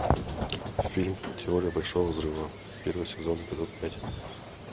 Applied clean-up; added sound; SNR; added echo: none; Squeak; 13 dB; none.